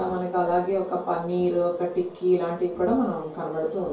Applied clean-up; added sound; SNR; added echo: none; none; none; reverberation time 0.3 s.